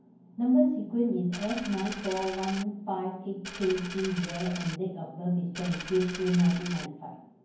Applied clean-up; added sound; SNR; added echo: none; Coin (dropping); 11 dB; reverberation time 0.9 s.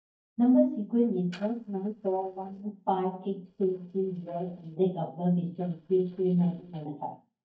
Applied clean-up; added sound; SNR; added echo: neural mask model DeepFilterNet 3.